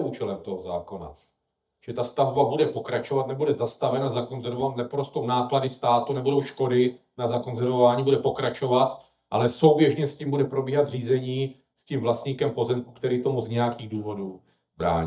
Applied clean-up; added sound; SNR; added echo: neural mask model DeepFilterNet 3.